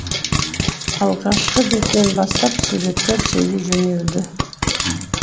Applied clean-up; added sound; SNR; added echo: none; Frying (food); 2 dB; none.